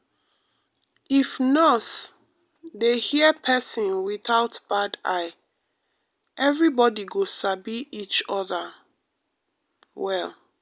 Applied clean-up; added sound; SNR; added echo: none; none; none; none.